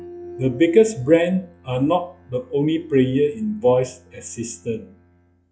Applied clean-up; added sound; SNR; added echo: classical method log-MMSE.